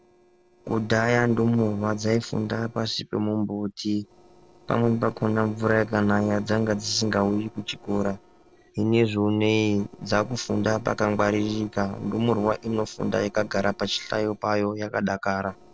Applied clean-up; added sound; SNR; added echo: neural separator model SepFormer DNS4.